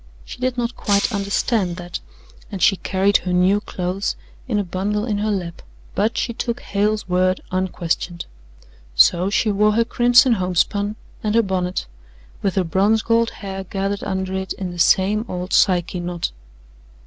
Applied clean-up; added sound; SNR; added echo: none; Shatter; 10 dB; none.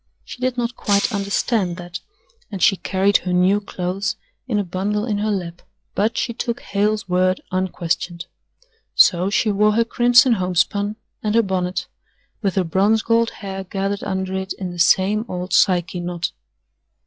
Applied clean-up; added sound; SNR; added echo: classical method log-MMSE.